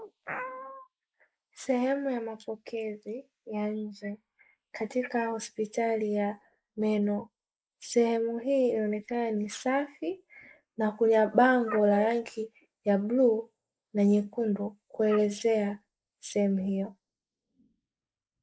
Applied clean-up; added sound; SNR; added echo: neural mask model Resemble Enhance denoiser.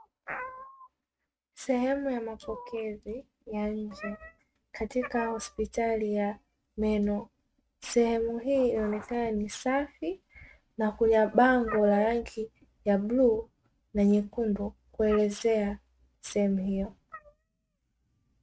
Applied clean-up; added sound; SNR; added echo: neural mask model RNNoise.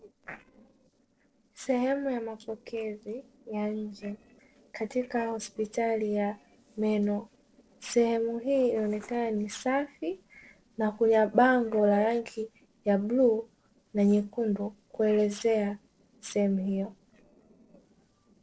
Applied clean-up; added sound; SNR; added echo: neural separator model SepFormer DNS4.